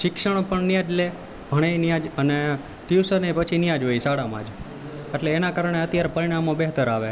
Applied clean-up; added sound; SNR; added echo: none; none; none; none.